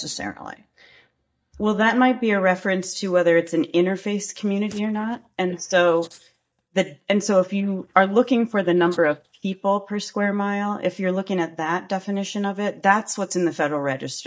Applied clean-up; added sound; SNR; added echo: neural mask model DeepFilterNet 3.